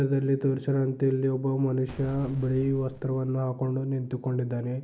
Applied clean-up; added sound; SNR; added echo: none; Boom; 17 dB; none.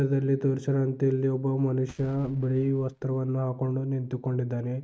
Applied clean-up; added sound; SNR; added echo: neural mask model RNNoise.